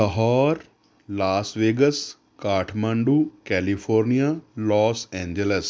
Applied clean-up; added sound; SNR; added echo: none; none; none; none.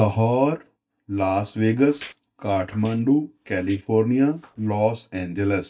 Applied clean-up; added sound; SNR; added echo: neural mask model DeepFilterNet 3.